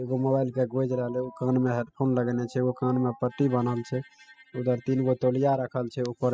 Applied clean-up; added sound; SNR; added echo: classical method spectral subtraction.